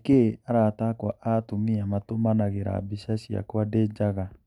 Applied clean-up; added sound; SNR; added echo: none; none; none; none.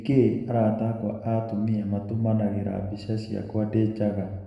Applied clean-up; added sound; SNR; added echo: none; none; none; reverberation time 1.0 s.